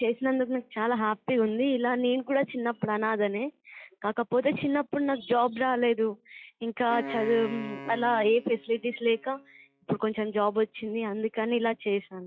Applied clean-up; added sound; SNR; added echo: classical method log-MMSE.